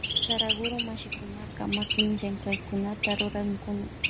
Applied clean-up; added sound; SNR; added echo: none; Bird; 0 dB; none.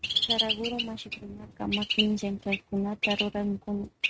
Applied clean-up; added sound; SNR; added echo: neural mask model RNNoise.